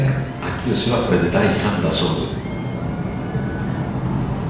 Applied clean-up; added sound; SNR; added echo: none; Applause / Crowd / Cheering; 20 dB; reverberation time 0.9 s.